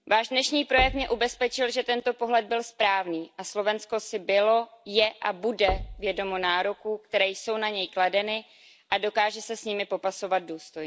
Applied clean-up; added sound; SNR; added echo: none; Knock; 13 dB; none.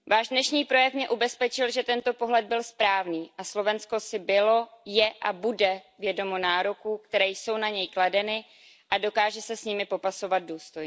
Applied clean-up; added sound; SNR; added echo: none; none; none; none.